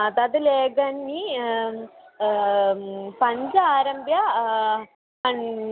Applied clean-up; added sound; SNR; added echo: none; none; none; none.